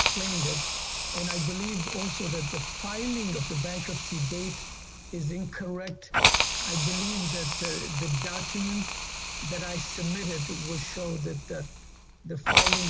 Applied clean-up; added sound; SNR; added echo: none; Hiss; -3 dB; none.